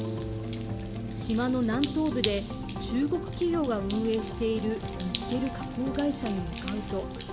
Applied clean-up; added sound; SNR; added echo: none; Harp + Drip; 10 dB; none.